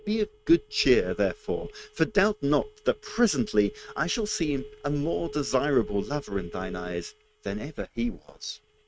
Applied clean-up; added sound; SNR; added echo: neural mask model RNNoise.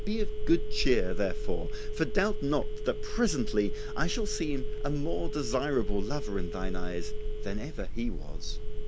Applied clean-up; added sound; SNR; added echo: none; Telephone; -3 dB; none.